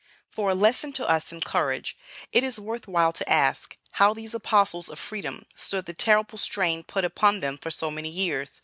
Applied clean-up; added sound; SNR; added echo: none; none; none; none.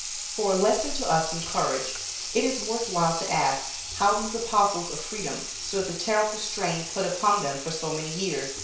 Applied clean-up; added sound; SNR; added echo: none; Sink (filling or washing) / Water tap, faucet; 7 dB; reverberation time 0.6 s.